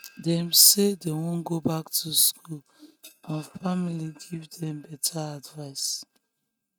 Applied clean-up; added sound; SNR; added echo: neural mask model RNNoise.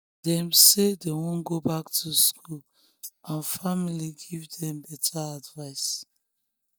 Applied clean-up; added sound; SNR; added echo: neural mask model DeepFilterNet 3.